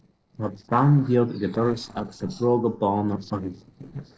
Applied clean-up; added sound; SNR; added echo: neural separator model SepFormer DNS4.